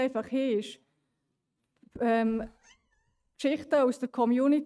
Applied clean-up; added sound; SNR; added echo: neural mask model RNNoise.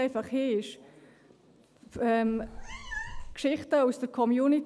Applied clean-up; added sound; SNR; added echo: none; Meow; 11 dB; none.